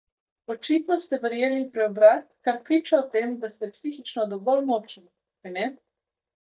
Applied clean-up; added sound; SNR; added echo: neural mask model DeepFilterNet 3.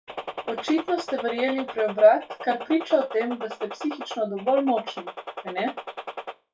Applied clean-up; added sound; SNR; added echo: classical method WPE with log-MMSE.